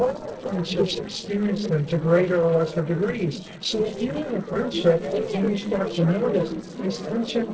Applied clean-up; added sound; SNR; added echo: neural separator model SepFormer DNS4.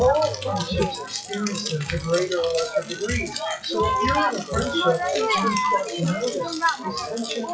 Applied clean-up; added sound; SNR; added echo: classical method WPE with log-MMSE.